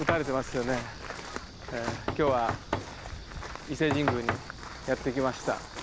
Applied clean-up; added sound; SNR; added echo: none; Knock; 6 dB; none.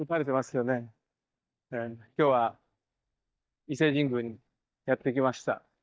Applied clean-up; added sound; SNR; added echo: neural mask model DeepFilterNet 3.